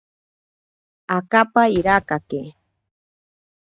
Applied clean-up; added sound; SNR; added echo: neural mask model RNNoise.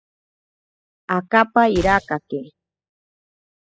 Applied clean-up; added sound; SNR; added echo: classical method spectral subtraction.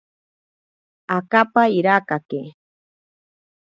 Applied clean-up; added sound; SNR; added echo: none; none; none; none.